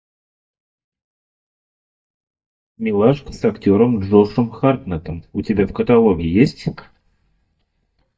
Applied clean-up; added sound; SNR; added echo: neural mask model DeepFilterNet 3.